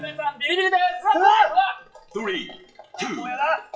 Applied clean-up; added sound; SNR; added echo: classical method WPE with log-MMSE.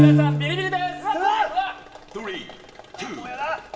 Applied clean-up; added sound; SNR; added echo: none; Piano; -3 dB; reverberation time 2.2 s.